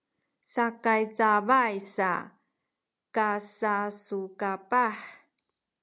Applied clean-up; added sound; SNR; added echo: none; none; none; none.